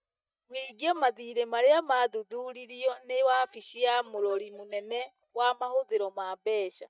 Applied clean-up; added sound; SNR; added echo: neural mask model DeepFilterNet 3.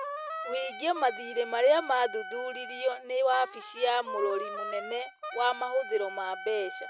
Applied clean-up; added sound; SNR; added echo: none; Wind instrument, woodwind instrument + Chime; 9 dB; none.